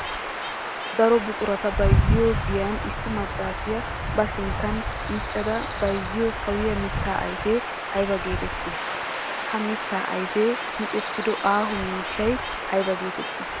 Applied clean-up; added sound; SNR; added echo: none; Stream / Chirp, tweet / Wind; 1 dB; none.